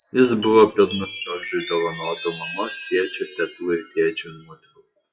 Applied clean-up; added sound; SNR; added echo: classical method WPE with log-MMSE.